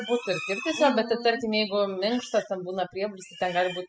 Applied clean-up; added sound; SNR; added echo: classical method spectral subtraction.